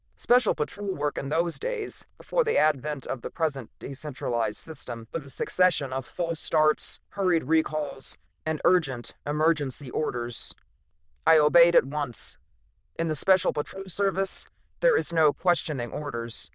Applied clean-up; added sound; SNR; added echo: neural diffusion model UNIVERSE++.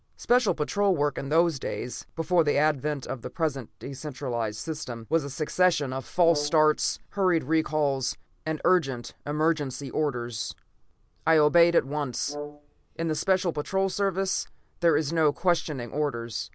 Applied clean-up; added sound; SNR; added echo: none; Brass instrument; 14 dB; none.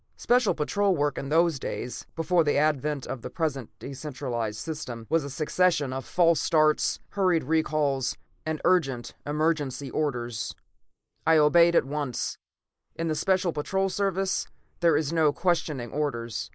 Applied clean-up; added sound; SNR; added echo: neural mask model Resemble Enhance denoiser.